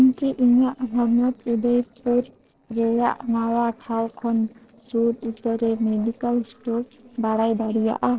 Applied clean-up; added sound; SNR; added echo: neural separator model SepFormer DNS4.